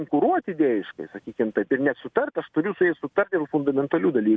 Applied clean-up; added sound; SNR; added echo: none; none; none; none.